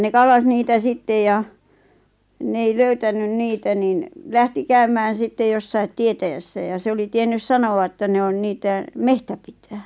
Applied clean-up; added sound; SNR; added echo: none; none; none; none.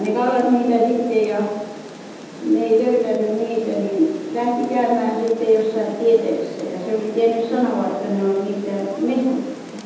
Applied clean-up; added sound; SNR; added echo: none; Rain; 16 dB; reverberation time 1.1 s.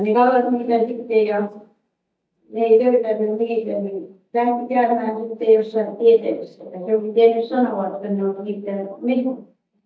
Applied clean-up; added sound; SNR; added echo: neural mask model DeepFilterNet 3.